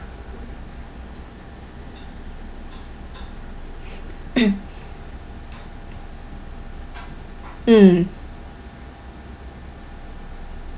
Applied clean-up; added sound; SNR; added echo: none; none; none; none.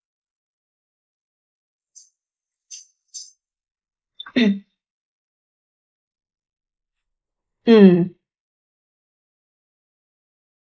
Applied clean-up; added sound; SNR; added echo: neural mask model Resemble Enhance denoiser.